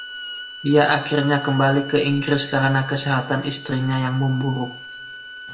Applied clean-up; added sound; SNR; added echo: none; Bowed string instrument; 14 dB; reverberation time 0.6 s.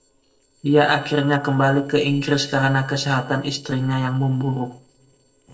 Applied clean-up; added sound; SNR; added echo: neural separator model SepFormer DNS4.